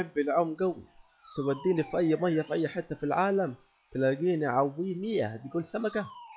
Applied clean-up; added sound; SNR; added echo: classical method log-MMSE.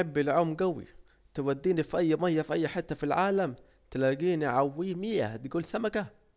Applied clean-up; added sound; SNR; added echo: none; none; none; none.